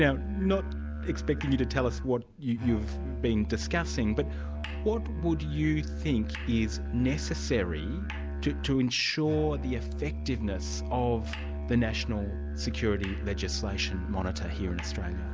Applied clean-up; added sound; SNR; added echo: none; Musical instrument; 3 dB; none.